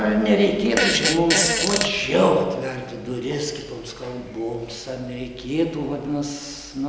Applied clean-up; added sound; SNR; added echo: none; Fart; 1 dB; none.